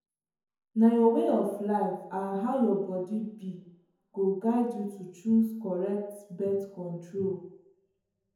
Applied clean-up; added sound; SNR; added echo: none; none; none; reverberation time 0.9 s.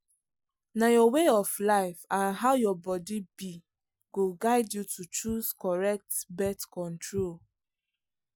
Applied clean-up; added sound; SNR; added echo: none; none; none; none.